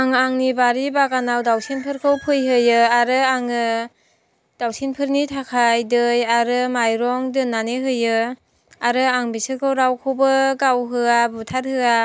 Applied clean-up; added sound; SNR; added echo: none; none; none; none.